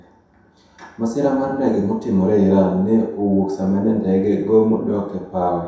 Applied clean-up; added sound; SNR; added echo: none; none; none; reverberation time 0.7 s.